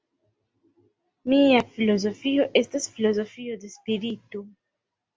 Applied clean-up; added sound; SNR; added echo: none; none; none; none.